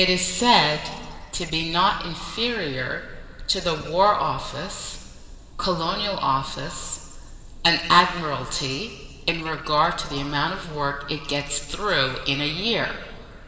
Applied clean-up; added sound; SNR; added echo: none; none; none; reverberation time 1.6 s.